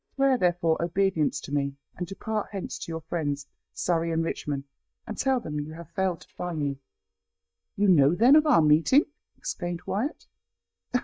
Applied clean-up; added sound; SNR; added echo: neural mask model DeepFilterNet 3.